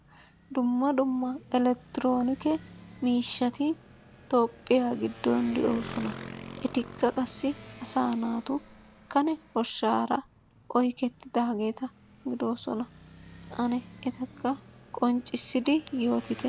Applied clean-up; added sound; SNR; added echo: none; Motorcycle; 18 dB; none.